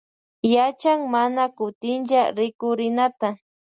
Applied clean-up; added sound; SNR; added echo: none; none; none; none.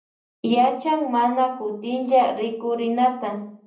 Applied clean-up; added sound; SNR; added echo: none; none; none; reverberation time 0.6 s.